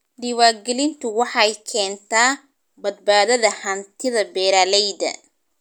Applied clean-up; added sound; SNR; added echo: none; none; none; none.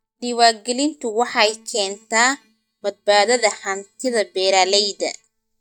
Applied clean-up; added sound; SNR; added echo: neural mask model DeepFilterNet 3.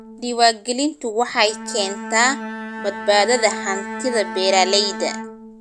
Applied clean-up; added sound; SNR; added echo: none; Bowed string instrument; 11 dB; none.